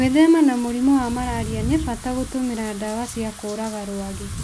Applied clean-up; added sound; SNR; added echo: none; Wind / Rain; 10 dB; none.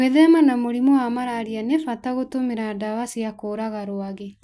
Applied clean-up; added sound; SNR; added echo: none; none; none; none.